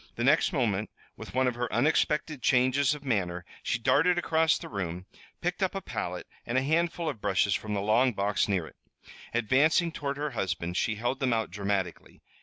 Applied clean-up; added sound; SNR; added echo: none; none; none; none.